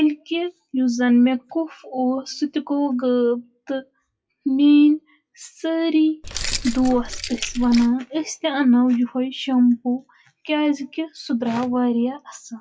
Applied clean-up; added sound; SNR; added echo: classical method WPE with log-MMSE.